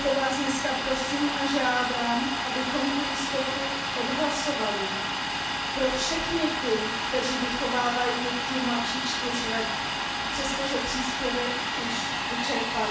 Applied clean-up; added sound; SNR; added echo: none; Domestic sounds, home sounds; 0 dB; reverberation time 0.4 s.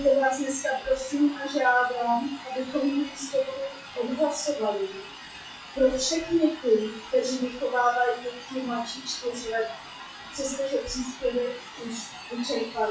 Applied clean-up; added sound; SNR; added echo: classical method WPE with log-MMSE.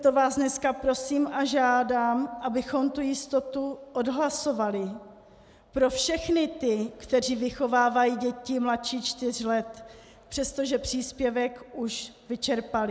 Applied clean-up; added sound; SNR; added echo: none; none; none; none.